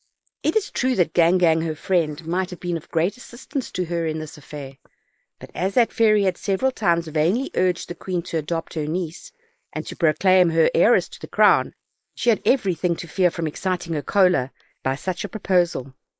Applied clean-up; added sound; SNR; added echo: neural mask model Resemble Enhance denoiser.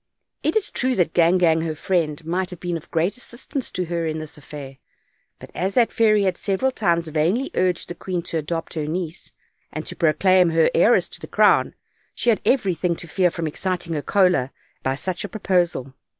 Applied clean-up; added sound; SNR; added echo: none; none; none; none.